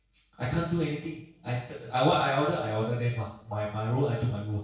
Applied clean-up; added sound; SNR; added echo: neural separator model SepFormer DNS4.